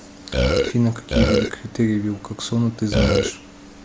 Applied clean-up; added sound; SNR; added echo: none; Burping, eructation; -4 dB; none.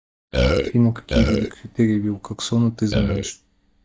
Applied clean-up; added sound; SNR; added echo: neural mask model DeepFilterNet 3.